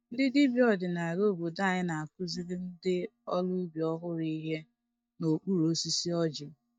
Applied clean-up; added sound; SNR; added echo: neural mask model DeepFilterNet 3.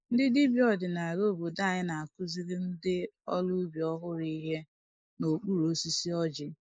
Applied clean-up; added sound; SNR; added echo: neural mask model Resemble Enhance denoiser.